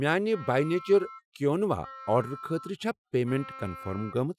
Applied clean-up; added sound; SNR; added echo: classical method Wiener filter.